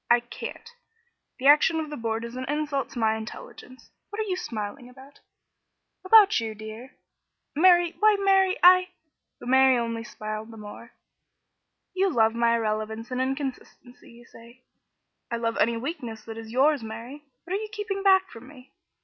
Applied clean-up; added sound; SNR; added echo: none; none; none; none.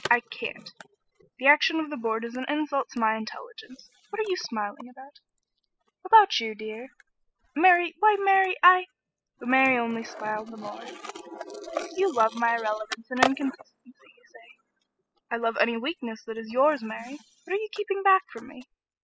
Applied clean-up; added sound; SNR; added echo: classical method spectral subtraction.